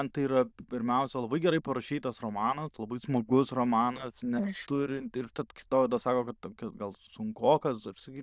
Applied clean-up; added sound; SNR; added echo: neural diffusion model UNIVERSE++.